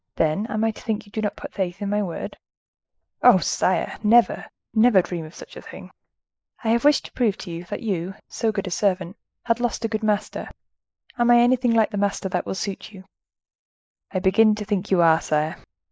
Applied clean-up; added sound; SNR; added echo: neural mask model Resemble Enhance denoiser.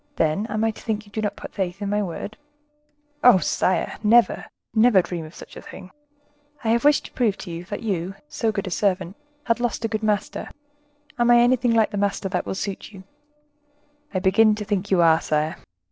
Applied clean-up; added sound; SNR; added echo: neural separator model SepFormer DNS4.